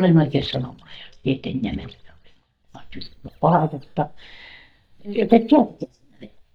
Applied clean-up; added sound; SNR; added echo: neural mask model DeepFilterNet 3.